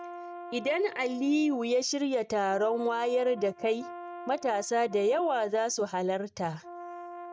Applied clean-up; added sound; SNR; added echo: neural mask model RNNoise.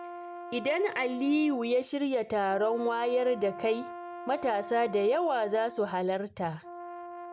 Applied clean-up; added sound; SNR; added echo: none; Brass instrument; 14 dB; none.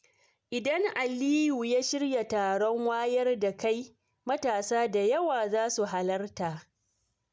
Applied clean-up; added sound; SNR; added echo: none; none; none; none.